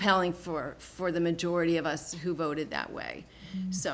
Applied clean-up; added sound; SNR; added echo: none; none; none; none.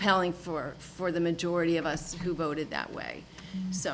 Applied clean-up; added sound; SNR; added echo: none; Printer; 17 dB; none.